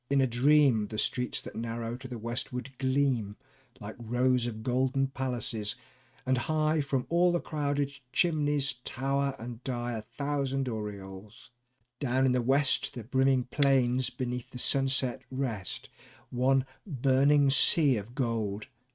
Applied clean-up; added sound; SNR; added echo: neural mask model RNNoise.